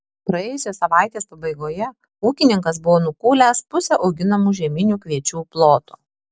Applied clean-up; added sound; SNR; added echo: none; none; none; none.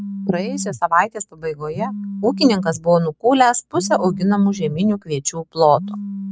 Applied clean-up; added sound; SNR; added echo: none; Telephone; 11 dB; none.